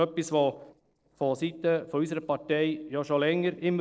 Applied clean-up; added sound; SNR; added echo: neural separator model SepFormer DNS4.